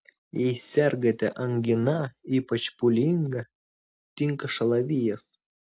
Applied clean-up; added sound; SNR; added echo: none; none; none; none.